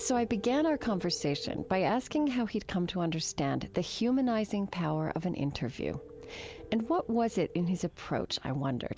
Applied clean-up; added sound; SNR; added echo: none; Telephone; 19 dB; none.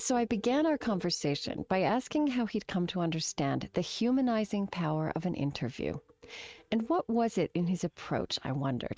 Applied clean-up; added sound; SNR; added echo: neural mask model RNNoise.